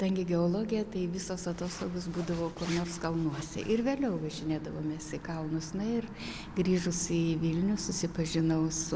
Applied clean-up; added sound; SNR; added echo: none; none; none; none.